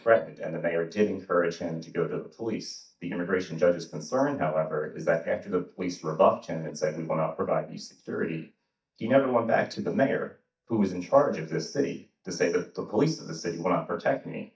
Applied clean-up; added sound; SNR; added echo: neural mask model DeepFilterNet 3.